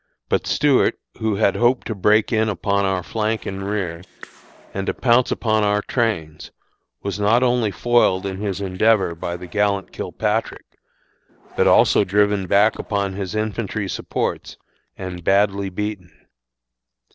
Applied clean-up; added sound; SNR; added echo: neural separator model SepFormer DNS4.